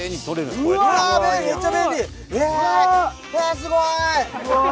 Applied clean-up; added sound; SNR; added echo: none; none; none; none.